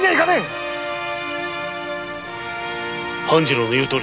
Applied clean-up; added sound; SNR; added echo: none; none; none; none.